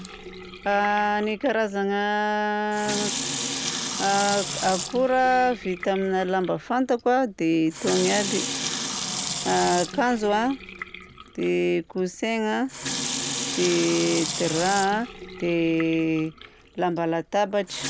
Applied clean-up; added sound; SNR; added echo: none; Sink (filling or washing) / Water tap, faucet; 8 dB; none.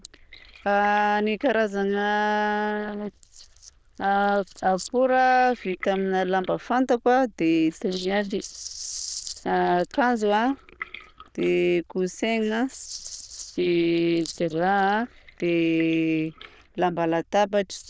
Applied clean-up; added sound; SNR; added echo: neural diffusion model UNIVERSE++.